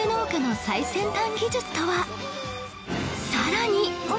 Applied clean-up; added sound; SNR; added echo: none; none; none; none.